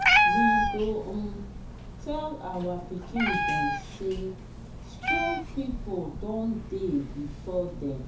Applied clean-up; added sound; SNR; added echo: none; Meow; -3 dB; reverberation time 0.6 s.